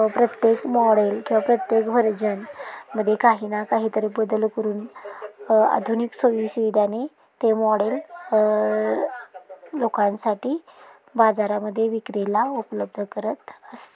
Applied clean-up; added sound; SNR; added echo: none; none; none; none.